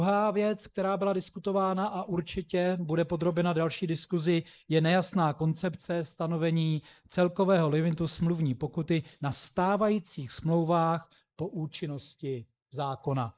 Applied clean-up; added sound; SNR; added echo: neural mask model Resemble Enhance denoiser.